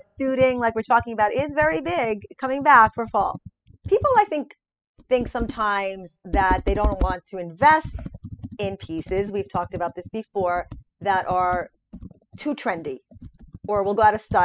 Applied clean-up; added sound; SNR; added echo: classical method spectral subtraction.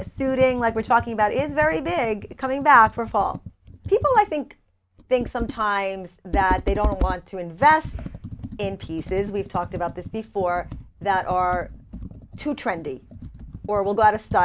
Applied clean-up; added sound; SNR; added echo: none; Computer keyboard; 10 dB; none.